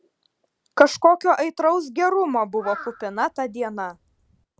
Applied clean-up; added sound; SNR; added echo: none; Crow; 19 dB; none.